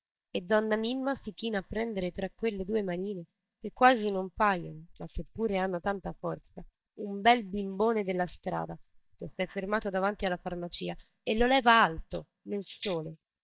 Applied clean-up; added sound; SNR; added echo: neural mask model DeepFilterNet 3.